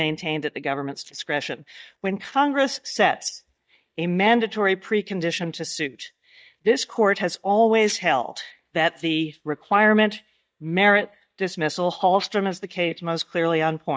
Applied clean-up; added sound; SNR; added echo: neural mask model DeepFilterNet 3.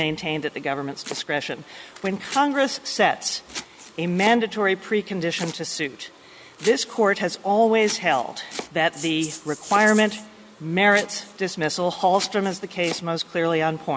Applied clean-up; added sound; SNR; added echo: none; Rattle (instrument) + Domestic sounds, home sounds; 17 dB; none.